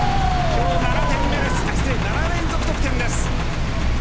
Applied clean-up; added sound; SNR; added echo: none; Engine; -4 dB; none.